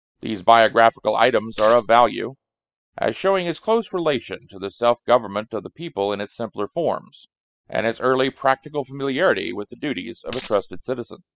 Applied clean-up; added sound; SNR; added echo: classical method spectral subtraction.